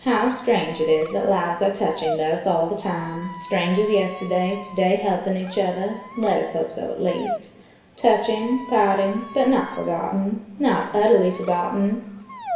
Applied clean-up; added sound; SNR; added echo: none; Squeak; 15 dB; reverberation time 1.1 s.